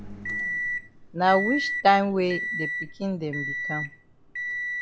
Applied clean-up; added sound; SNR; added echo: none; Microwave oven; 5 dB; none.